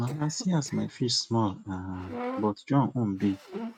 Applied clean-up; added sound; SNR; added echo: neural mask model RNNoise.